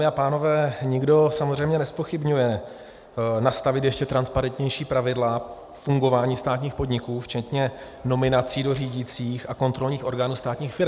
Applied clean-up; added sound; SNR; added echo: none; none; none; none.